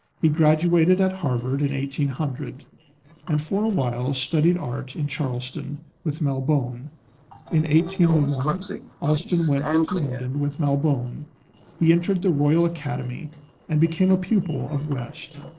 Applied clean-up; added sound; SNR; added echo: neural separator model SepFormer DNS4.